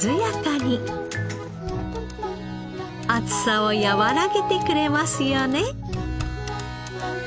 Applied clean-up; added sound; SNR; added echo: none; none; none; none.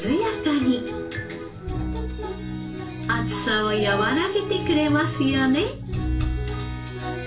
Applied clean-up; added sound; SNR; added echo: none; none; none; reverberation time 0.3 s.